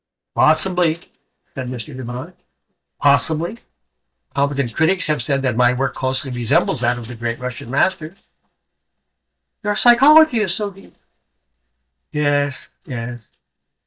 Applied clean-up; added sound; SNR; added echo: neural mask model DeepFilterNet 3.